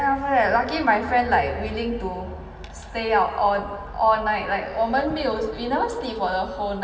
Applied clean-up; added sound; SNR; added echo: none; none; none; reverberation time 2.1 s.